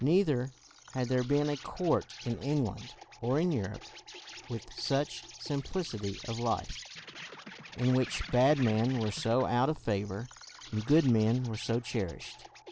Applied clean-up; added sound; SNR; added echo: none; Insect; 17 dB; none.